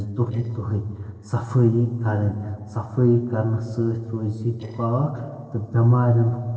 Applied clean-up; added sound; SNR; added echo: neural separator model SepFormer DNS4.